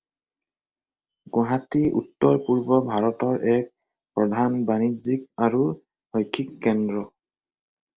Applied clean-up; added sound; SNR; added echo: none; none; none; none.